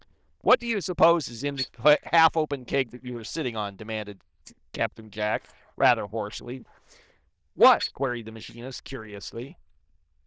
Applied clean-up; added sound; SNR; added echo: neural diffusion model UNIVERSE++.